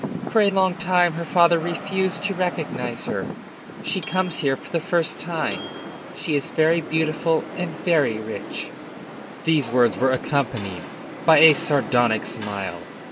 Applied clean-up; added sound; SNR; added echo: none; Rain + Bell; 9 dB; none.